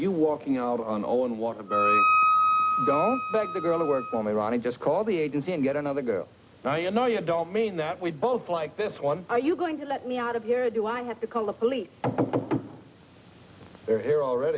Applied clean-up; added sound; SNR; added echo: none; Wind instrument, woodwind instrument; -2 dB; none.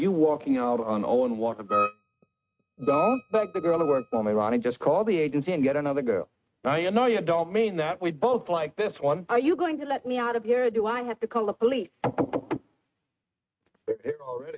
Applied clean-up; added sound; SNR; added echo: neural mask model RNNoise.